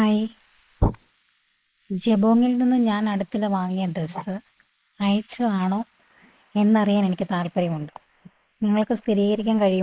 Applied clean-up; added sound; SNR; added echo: neural mask model Resemble Enhance denoiser.